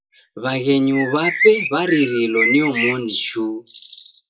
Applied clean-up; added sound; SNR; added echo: classical method WPE with log-MMSE.